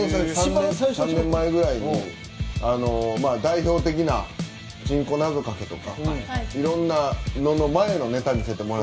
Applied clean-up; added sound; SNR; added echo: none; Drum / Drum kit; 8 dB; reverberation time 0.7 s.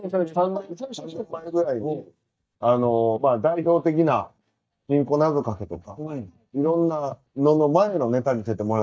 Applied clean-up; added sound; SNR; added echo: neural mask model DeepFilterNet 3.